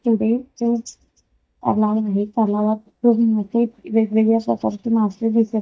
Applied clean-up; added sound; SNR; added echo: neural mask model DeepFilterNet 3.